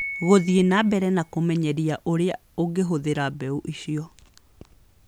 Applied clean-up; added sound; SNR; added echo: none; Piano; 19 dB; none.